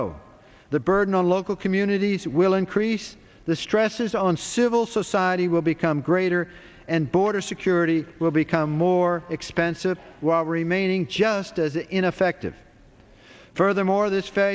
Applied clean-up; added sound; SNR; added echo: none; none; none; none.